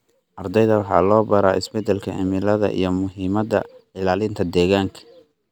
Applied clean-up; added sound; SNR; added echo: none; none; none; none.